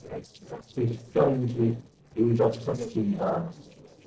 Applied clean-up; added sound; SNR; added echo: neural separator model SepFormer DNS4.